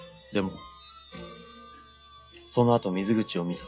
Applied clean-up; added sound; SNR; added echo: classical method log-MMSE.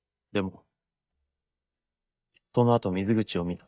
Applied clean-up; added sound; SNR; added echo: neural mask model DeepFilterNet 3.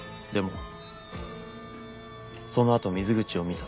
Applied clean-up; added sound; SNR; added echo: none; none; none; none.